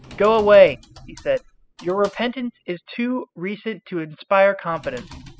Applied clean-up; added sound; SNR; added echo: classical method spectral subtraction.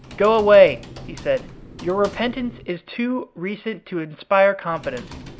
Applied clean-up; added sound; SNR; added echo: none; Typing; 19 dB; none.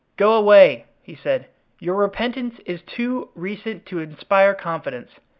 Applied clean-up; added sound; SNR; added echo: none; none; none; none.